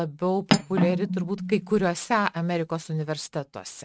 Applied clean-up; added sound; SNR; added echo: neural mask model RNNoise.